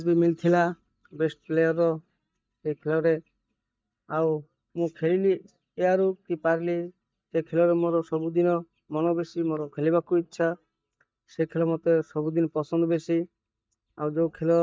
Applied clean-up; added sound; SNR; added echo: neural mask model DeepFilterNet 3.